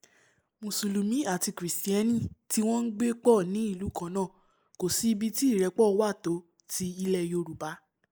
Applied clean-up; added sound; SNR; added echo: neural mask model Resemble Enhance denoiser.